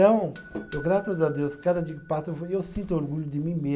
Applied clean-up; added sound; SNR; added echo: none; Doorbell; 11 dB; none.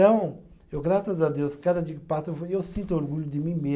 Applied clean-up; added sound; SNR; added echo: none; none; none; none.